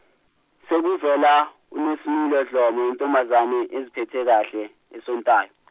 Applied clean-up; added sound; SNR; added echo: none; none; none; none.